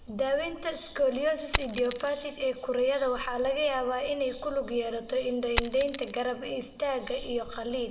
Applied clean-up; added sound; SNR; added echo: none; Coin (dropping); 11 dB; reverberation time 0.7 s.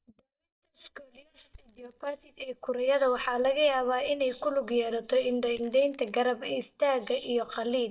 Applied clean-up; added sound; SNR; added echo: neural mask model DeepFilterNet 3.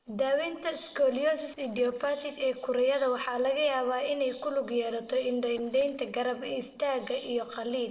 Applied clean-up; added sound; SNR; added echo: neural separator model SepFormer DNS4.